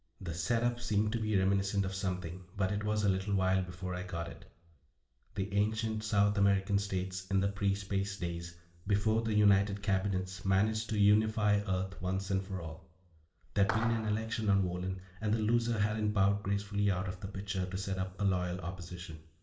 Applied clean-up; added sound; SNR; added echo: none; Clapping; 9 dB; reverberation time 0.8 s.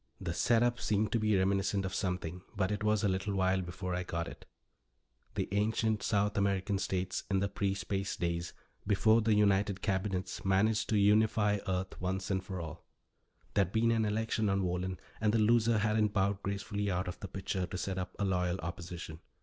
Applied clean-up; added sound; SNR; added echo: none; none; none; none.